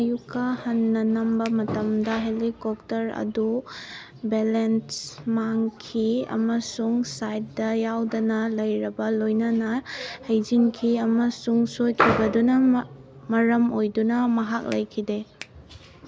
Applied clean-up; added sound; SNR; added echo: none; Finger snapping; 20 dB; none.